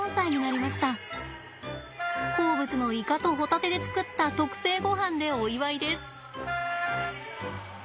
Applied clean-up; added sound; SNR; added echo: none; Wind instrument, woodwind instrument; 4 dB; none.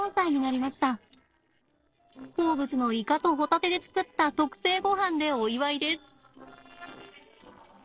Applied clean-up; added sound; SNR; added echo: neural separator model SepFormer DNS4.